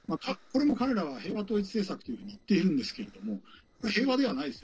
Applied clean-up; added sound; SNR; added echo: neural separator model SepFormer DNS4.